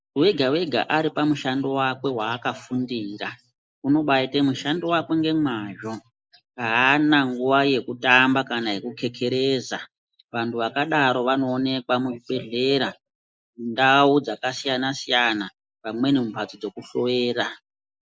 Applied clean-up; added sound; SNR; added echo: neural mask model Resemble Enhance denoiser.